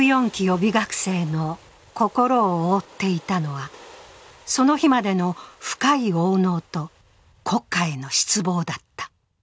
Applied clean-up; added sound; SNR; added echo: none; none; none; none.